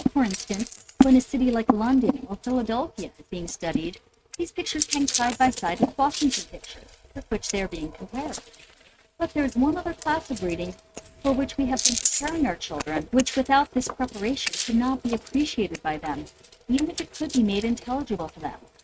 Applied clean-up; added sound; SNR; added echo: neural mask model RNNoise.